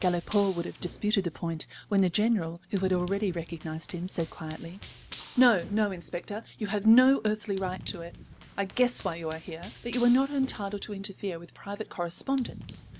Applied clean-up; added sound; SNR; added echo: none; Run; 17 dB; none.